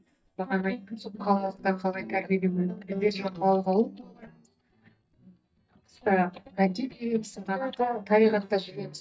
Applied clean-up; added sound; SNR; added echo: neural mask model DeepFilterNet 3.